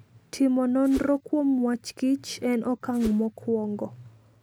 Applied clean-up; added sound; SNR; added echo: none; Whoosh, swoosh, swish; 12 dB; none.